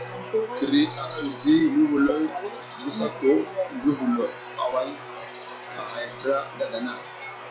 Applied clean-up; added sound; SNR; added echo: classical method log-MMSE.